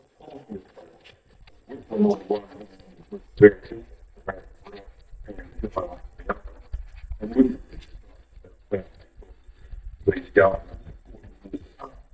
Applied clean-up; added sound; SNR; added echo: neural mask model DeepFilterNet 3.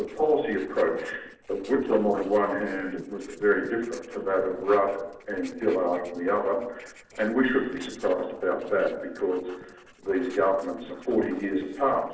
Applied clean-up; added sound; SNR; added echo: neural separator model SepFormer DNS4.